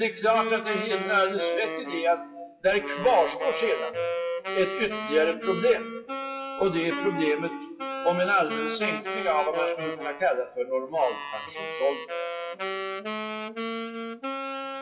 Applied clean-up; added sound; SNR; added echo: classical method WPE with log-MMSE.